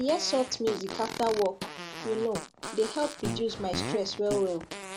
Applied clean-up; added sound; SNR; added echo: none; Fart; 8 dB; none.